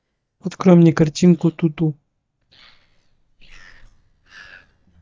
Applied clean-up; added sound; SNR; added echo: neural mask model DeepFilterNet 3.